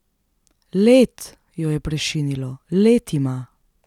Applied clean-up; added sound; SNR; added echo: none; none; none; none.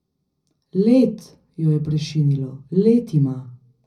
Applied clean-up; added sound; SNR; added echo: none; none; none; reverberation time 0.4 s.